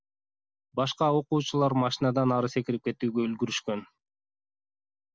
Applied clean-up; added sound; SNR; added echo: none; none; none; none.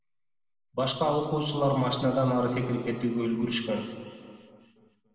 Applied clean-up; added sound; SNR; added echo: none; none; none; reverberation time 2.0 s.